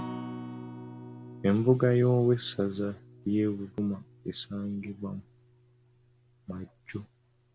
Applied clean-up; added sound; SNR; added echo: none; Acoustic guitar; 15 dB; none.